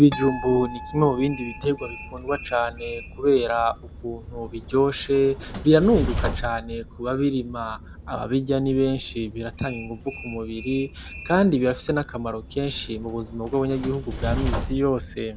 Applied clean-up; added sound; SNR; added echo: none; Harp + Train; 10 dB; none.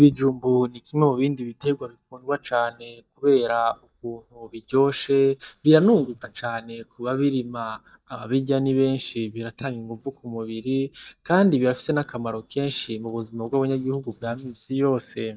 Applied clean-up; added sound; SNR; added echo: neural mask model DeepFilterNet 3.